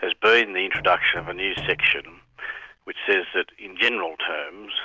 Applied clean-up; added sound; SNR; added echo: none; Knock; 18 dB; none.